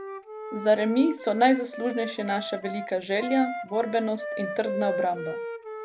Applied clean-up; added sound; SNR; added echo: none; Wind instrument, woodwind instrument; 8 dB; none.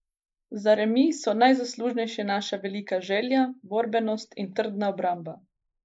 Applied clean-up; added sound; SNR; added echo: neural mask model Resemble Enhance denoiser.